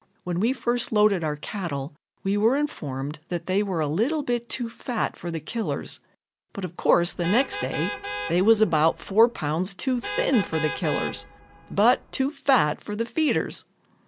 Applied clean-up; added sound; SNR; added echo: none; Vehicle horn, car horn, honking; 10 dB; none.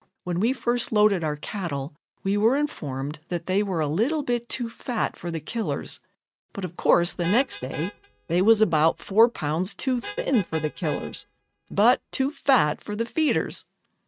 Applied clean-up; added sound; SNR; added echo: neural mask model RNNoise.